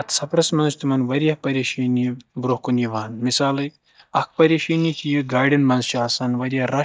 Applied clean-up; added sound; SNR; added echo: neural mask model DeepFilterNet 3.